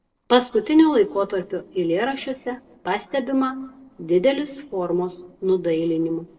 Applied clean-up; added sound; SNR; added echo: neural separator model SepFormer DNS4.